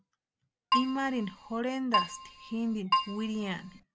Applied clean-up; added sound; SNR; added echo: none; Keyboard (musical); -1 dB; none.